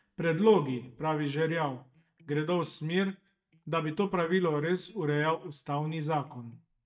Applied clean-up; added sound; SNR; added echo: neural mask model DeepFilterNet 3.